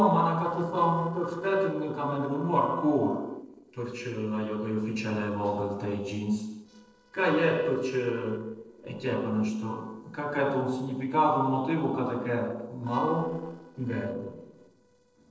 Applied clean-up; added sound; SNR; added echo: neural separator model SepFormer DNS4.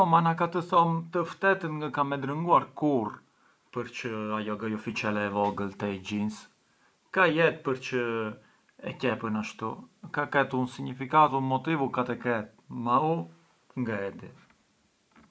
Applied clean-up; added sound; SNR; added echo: none; none; none; none.